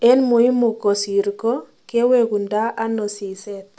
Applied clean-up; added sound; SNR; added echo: none; none; none; none.